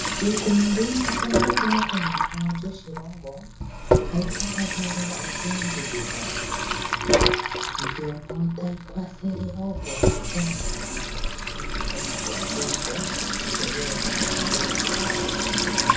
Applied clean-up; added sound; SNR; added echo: none; Sink (filling or washing) / Water tap, faucet; -4 dB; reverberation time 0.6 s.